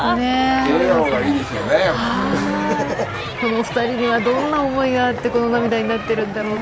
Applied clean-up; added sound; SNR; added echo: none; none; none; none.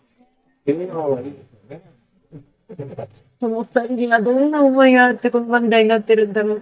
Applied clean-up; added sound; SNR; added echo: neural mask model DeepFilterNet 3.